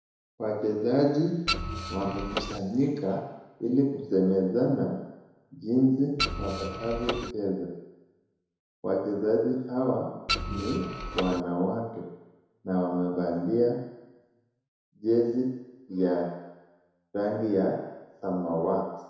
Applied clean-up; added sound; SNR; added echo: none; Printer; 3 dB; reverberation time 1.0 s.